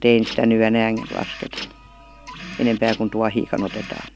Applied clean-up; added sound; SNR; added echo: none; Printer; 15 dB; none.